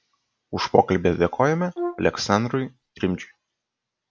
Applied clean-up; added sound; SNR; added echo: none; Brass instrument; 10 dB; none.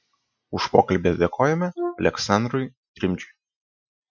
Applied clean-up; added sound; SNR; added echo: classical method Wiener filter.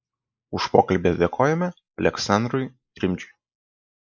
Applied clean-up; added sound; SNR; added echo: neural mask model Resemble Enhance denoiser.